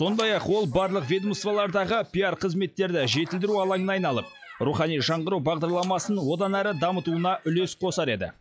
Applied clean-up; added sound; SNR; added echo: classical method log-MMSE.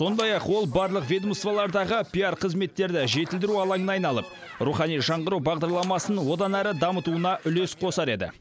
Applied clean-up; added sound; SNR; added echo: none; Squeak; 19 dB; none.